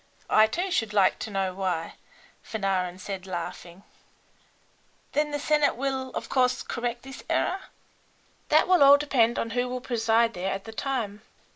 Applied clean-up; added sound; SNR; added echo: none; none; none; none.